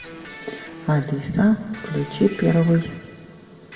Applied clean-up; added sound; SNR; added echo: none; Electric guitar; 18 dB; reverberation time 1.2 s.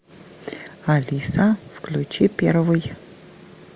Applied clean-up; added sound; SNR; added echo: none; none; none; none.